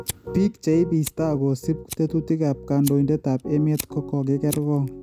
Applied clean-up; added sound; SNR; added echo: none; Piano + Fire; 13 dB; none.